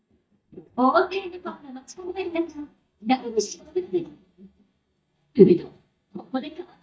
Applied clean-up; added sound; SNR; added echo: neural mask model DeepFilterNet 3.